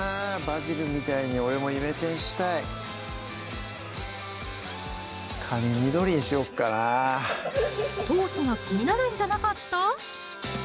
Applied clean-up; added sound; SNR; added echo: none; none; none; none.